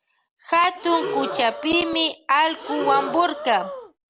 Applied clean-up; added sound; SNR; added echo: none; Breathing; 8 dB; none.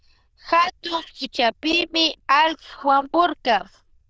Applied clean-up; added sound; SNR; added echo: neural diffusion model UNIVERSE++.